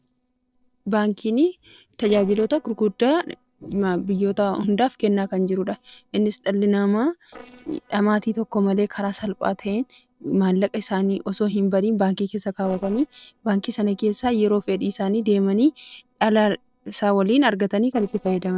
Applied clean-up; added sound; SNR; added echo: neural separator model SepFormer DNS4.